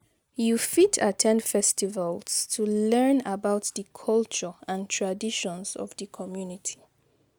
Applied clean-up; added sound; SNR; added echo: none; none; none; none.